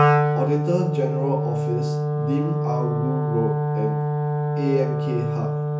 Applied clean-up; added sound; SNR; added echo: none; Wind instrument, woodwind instrument; -5 dB; reverberation time 0.7 s.